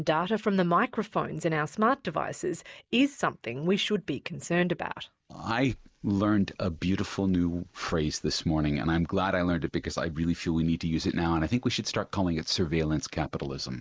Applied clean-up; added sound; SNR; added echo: neural mask model Resemble Enhance denoiser.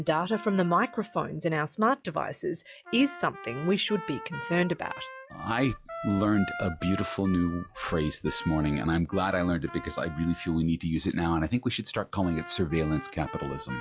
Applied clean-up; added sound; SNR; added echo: classical method log-MMSE.